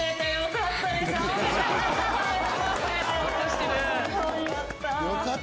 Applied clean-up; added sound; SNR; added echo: none; none; none; none.